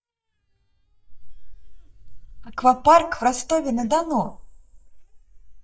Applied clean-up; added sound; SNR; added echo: neural mask model DeepFilterNet 3.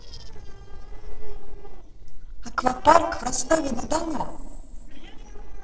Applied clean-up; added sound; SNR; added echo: neural separator model SepFormer DNS4.